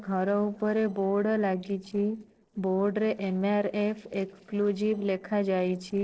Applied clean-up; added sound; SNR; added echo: neural separator model SepFormer DNS4.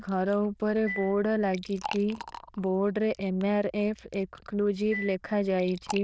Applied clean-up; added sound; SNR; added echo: neural diffusion model UNIVERSE++.